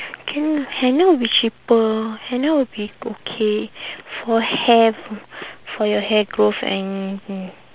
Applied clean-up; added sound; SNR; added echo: none; none; none; none.